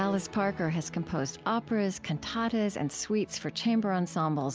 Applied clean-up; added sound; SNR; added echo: none; none; none; none.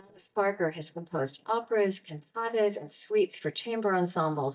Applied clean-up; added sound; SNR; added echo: neural mask model DeepFilterNet 3.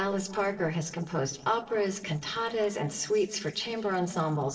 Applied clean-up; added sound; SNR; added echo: neural separator model SepFormer DNS4.